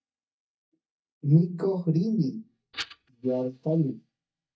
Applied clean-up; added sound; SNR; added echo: neural mask model DeepFilterNet 3.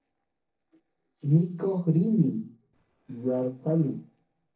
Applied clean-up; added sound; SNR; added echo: neural separator model SepFormer DNS4.